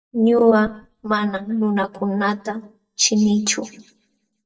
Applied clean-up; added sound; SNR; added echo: neural mask model DeepFilterNet 3.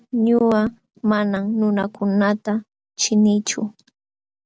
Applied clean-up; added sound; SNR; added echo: none; none; none; none.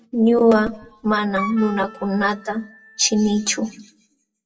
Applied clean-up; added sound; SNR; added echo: classical method WPE with log-MMSE.